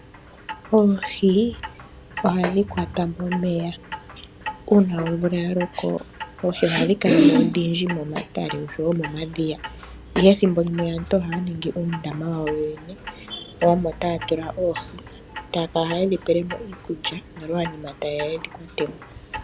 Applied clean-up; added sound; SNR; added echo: none; Clock; 15 dB; none.